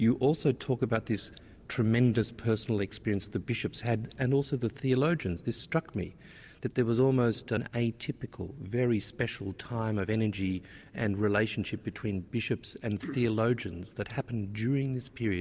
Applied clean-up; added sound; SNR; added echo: none; none; none; none.